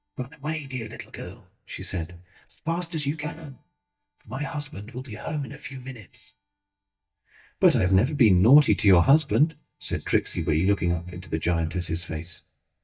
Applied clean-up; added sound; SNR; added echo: neural mask model DeepFilterNet 3.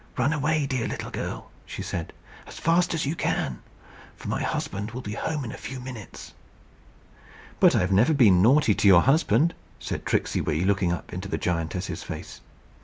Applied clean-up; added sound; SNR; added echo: none; none; none; none.